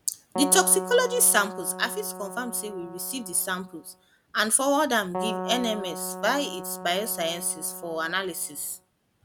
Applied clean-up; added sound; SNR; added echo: none; Keyboard (musical); 9 dB; none.